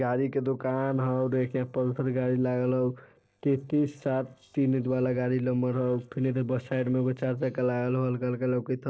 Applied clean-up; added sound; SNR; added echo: neural separator model SepFormer DNS4.